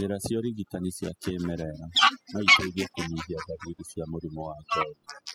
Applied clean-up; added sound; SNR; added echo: classical method spectral subtraction.